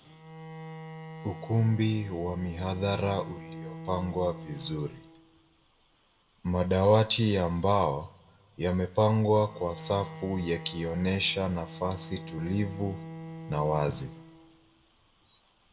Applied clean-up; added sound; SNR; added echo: none; Bowed string instrument; 15 dB; reverberation time 0.6 s.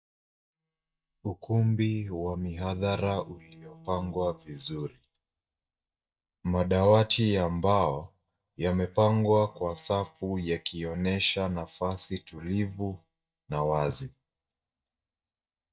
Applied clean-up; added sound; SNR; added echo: neural mask model DeepFilterNet 3.